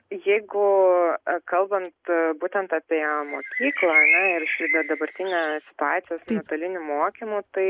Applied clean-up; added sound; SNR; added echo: none; Bird; 0 dB; none.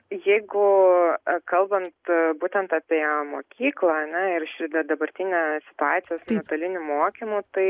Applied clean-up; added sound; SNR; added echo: none; none; none; none.